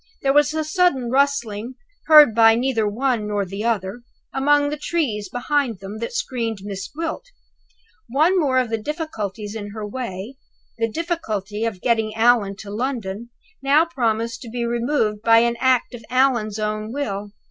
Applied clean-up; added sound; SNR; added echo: none; none; none; none.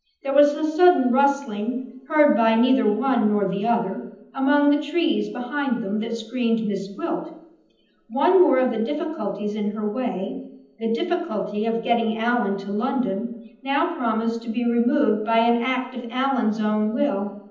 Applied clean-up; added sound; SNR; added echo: none; none; none; reverberation time 0.8 s.